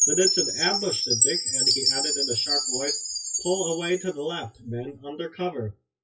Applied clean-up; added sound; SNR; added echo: classical method WPE with log-MMSE.